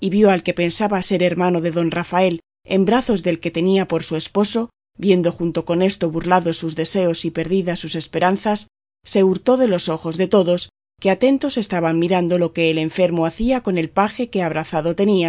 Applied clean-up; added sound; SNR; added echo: none; none; none; none.